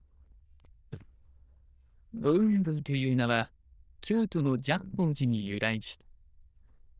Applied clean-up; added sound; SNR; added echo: neural diffusion model UNIVERSE++.